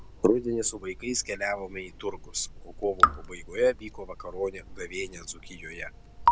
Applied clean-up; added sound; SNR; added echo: none; Raindrop / Drip; 1 dB; none.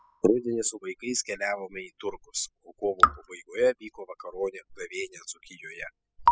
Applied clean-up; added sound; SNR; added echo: classical method spectral subtraction.